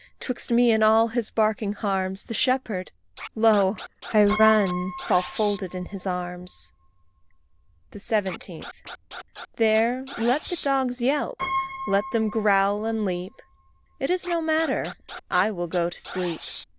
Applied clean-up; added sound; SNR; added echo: none; Scratching (performance technique) + Piano; 13 dB; none.